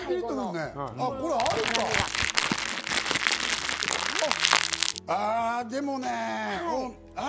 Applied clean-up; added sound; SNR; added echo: none; Crackle; -4 dB; none.